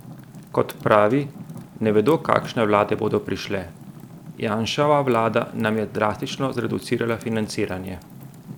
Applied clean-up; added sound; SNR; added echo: none; Fire; 16 dB; none.